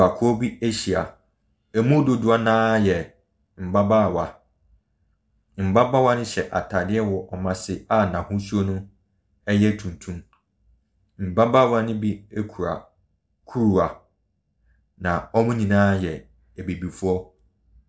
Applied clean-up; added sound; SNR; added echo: none; none; none; none.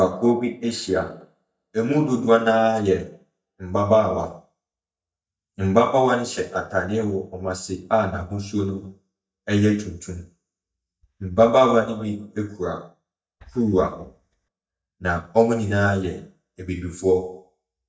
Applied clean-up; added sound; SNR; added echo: neural mask model DeepFilterNet 3.